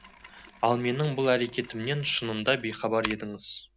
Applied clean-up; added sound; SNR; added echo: none; Mechanisms; 16 dB; none.